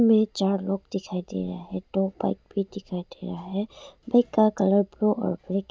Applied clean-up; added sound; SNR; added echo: none; none; none; none.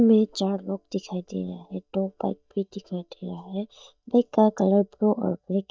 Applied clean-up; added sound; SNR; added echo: neural mask model DeepFilterNet 3.